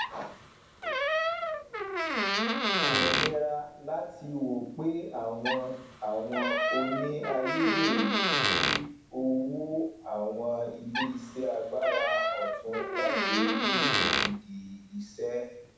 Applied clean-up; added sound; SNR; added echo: none; Door; -2 dB; reverberation time 0.7 s.